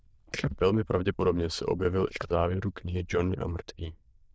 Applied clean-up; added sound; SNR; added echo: neural diffusion model UNIVERSE++.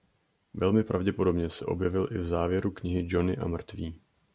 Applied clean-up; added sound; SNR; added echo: none; none; none; none.